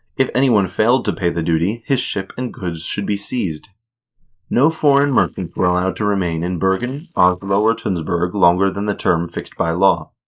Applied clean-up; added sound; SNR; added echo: neural mask model Resemble Enhance denoiser.